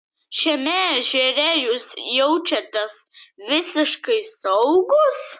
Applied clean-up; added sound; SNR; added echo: none; none; none; none.